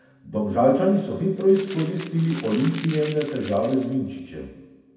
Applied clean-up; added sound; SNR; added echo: none; Crumpling, crinkling; 17 dB; reverberation time 0.6 s.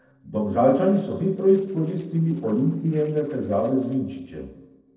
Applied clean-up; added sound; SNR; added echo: neural separator model SepFormer DNS4.